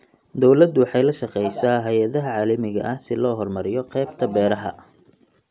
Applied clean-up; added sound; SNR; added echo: none; none; none; none.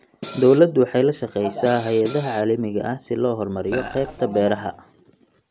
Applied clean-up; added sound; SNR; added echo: none; Cymbal + Burping, eructation; 13 dB; none.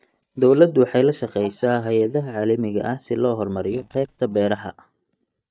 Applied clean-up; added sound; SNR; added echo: neural mask model DeepFilterNet 3.